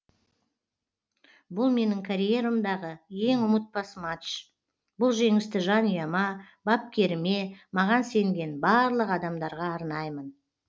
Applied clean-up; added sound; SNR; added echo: none; none; none; none.